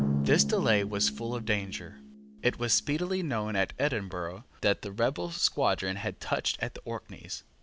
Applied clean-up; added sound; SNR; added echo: none; Drum; 8 dB; none.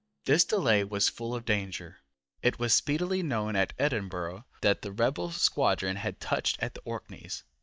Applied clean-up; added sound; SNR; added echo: neural mask model DeepFilterNet 3.